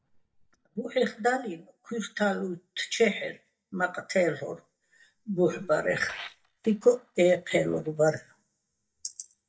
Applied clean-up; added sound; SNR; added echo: neural mask model DeepFilterNet 3.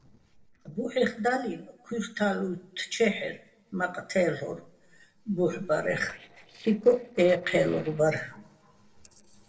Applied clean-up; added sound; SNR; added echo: neural separator model SepFormer DNS4.